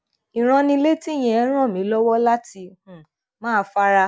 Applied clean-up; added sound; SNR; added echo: none; none; none; none.